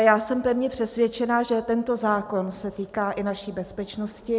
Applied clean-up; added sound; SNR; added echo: none; none; none; none.